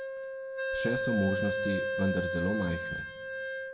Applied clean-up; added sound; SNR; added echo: none; Wind instrument, woodwind instrument; 0 dB; reverberation time 0.7 s.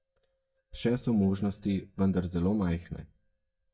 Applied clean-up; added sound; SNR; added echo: neural mask model DeepFilterNet 3.